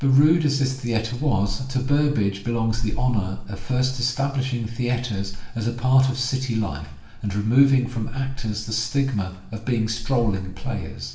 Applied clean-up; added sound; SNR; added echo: none; Meow / Purr; 8 dB; reverberation time 0.7 s.